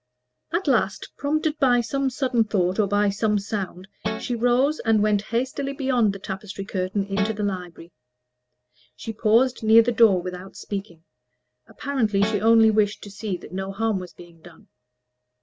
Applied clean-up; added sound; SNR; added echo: none; Guitar; 7 dB; none.